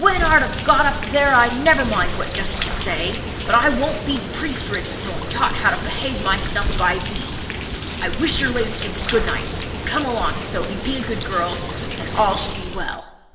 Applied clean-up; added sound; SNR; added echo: none; Rain; 5 dB; reverberation time 1.1 s.